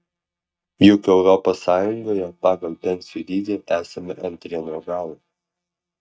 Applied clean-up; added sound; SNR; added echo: neural mask model DeepFilterNet 3.